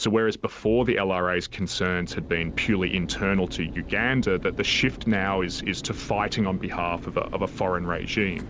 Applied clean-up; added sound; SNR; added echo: none; Mechanical fan; 13 dB; none.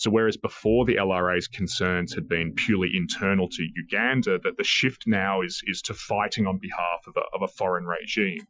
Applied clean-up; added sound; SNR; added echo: classical method Wiener filter.